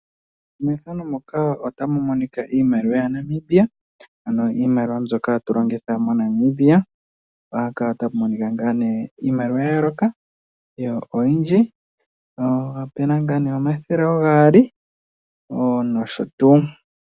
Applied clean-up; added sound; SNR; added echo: none; none; none; none.